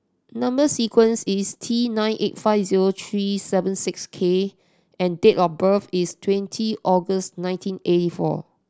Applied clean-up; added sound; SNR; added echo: none; none; none; none.